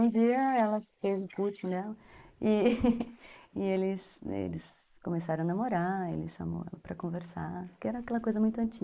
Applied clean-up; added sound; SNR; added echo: neural mask model Resemble Enhance denoiser.